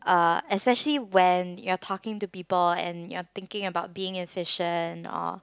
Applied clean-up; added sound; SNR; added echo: none; none; none; none.